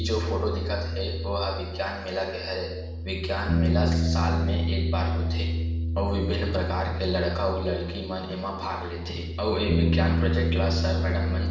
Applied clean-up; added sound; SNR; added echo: none; Bass guitar; -3 dB; reverberation time 0.9 s.